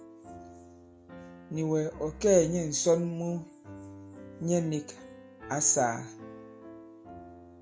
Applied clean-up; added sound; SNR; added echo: none; Piano; 16 dB; none.